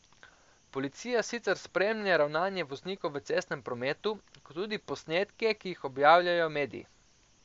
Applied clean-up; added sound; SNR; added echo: none; none; none; none.